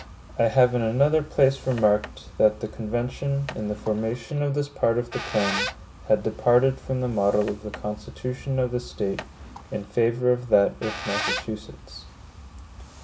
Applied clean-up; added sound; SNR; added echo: none; Squeak; 12 dB; none.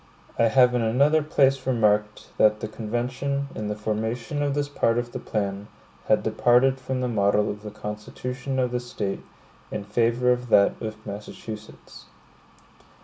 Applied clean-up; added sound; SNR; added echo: none; none; none; none.